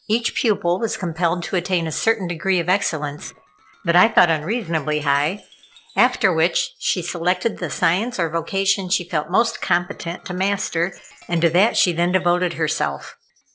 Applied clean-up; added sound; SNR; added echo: neural separator model SepFormer DNS4.